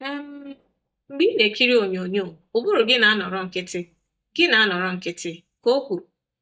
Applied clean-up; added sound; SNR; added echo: neural mask model DeepFilterNet 3.